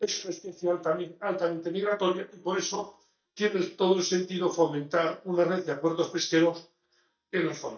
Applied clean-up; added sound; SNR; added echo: neural mask model DeepFilterNet 3.